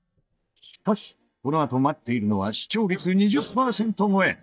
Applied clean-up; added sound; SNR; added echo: neural mask model DeepFilterNet 3.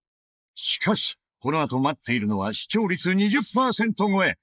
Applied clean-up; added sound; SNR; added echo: neural mask model Resemble Enhance denoiser.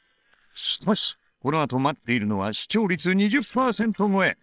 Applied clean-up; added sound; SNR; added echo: neural separator model SepFormer WHAM!.